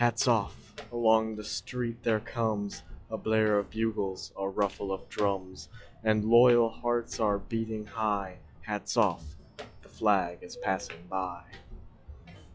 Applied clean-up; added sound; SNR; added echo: classical method log-MMSE.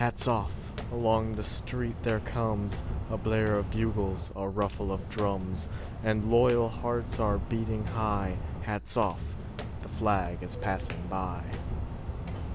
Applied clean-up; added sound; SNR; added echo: none; Walk, footsteps; 5 dB; none.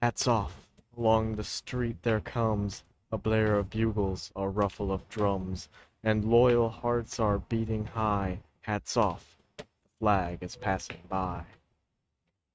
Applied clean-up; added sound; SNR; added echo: neural mask model RNNoise.